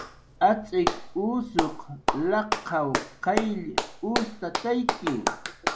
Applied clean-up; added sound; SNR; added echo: none; Clapping; 3 dB; none.